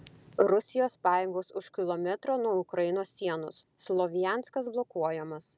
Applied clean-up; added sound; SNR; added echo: none; none; none; none.